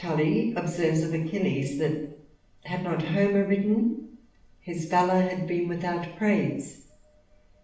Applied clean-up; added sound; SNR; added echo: none; none; none; reverberation time 0.6 s.